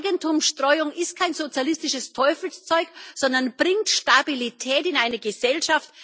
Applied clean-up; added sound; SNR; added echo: none; none; none; none.